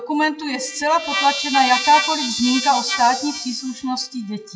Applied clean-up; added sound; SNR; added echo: classical method WPE with log-MMSE.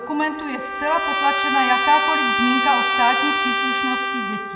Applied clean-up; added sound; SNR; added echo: none; Trumpet; -1 dB; reverberation time 1.4 s.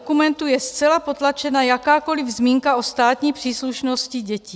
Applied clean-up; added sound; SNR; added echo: none; none; none; none.